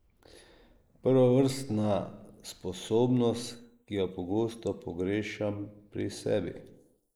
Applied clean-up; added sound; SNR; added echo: neural mask model Resemble Enhance denoiser.